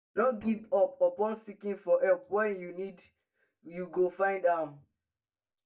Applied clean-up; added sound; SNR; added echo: neural mask model DeepFilterNet 3.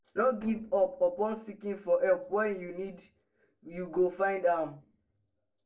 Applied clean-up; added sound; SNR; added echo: neural separator model SepFormer DNS4.